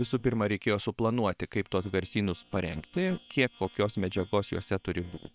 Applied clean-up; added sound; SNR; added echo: neural separator model SepFormer WHAM!.